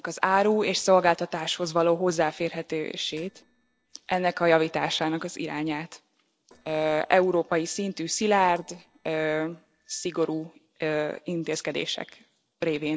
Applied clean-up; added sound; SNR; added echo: neural separator model SepFormer DNS4.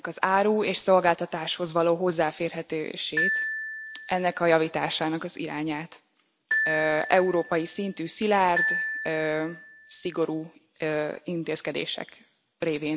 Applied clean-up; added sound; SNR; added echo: none; Glockenspiel; 5 dB; none.